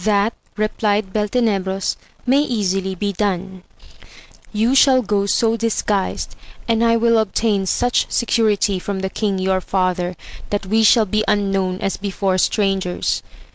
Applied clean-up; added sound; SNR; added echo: none; none; none; none.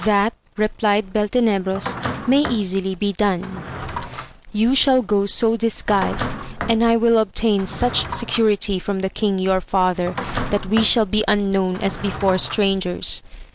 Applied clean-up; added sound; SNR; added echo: none; Drawer open or close; 13 dB; none.